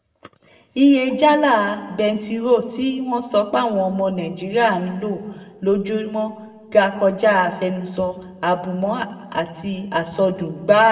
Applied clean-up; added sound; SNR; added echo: none; none; none; reverberation time 1.2 s.